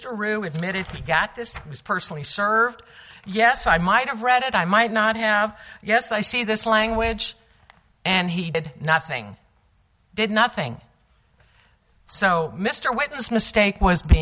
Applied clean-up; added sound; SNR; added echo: none; none; none; none.